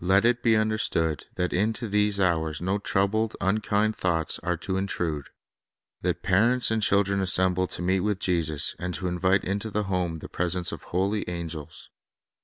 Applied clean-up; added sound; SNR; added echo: none; none; none; none.